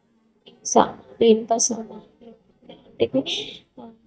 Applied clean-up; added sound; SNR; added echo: neural mask model DeepFilterNet 3.